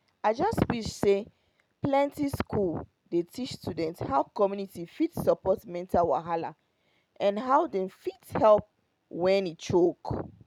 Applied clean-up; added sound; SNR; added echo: none; none; none; none.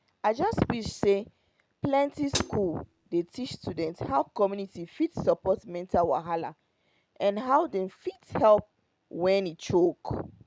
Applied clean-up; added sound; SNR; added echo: none; Hi-hat; 9 dB; none.